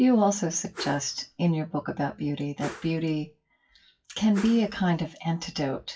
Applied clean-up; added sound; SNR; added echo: classical method WPE with log-MMSE.